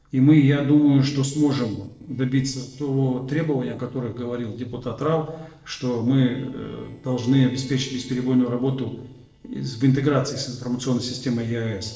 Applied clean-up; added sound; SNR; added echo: neural separator model SepFormer DNS4.